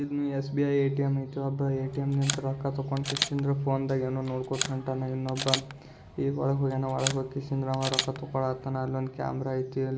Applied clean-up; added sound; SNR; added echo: none; Camera; 8 dB; none.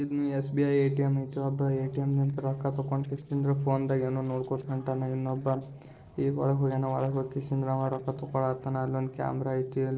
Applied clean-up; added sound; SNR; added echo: neural separator model SepFormer DNS4.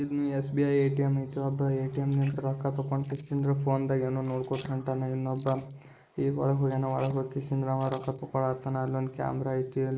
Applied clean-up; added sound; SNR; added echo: neural mask model Resemble Enhance denoiser.